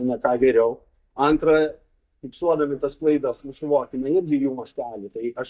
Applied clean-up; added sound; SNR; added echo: neural mask model DeepFilterNet 3.